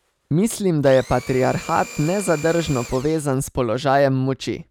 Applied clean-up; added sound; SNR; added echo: none; Domestic sounds, home sounds; 17 dB; none.